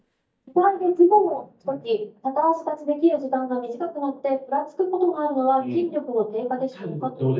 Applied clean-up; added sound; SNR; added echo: neural mask model DeepFilterNet 3.